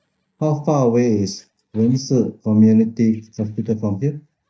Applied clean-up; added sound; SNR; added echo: neural mask model DeepFilterNet 3.